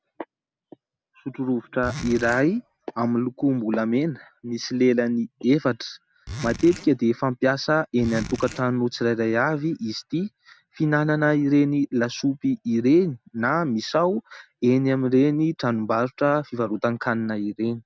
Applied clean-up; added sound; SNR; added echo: none; Zipper (clothing); 13 dB; none.